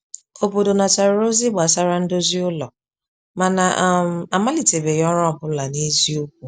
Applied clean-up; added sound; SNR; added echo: none; none; none; none.